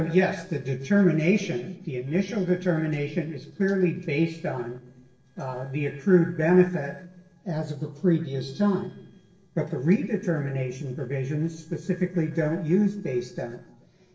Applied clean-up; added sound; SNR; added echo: neural separator model SepFormer DNS4.